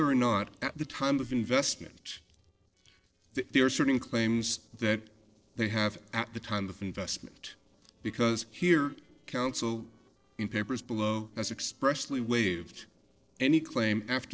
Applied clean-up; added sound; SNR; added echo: neural separator model SepFormer DNS4.